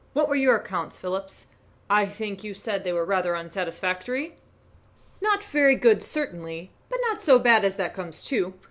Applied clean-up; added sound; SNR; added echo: none; none; none; none.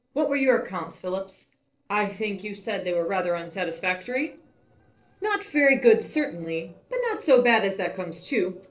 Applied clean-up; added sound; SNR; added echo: neural separator model SepFormer DNS4.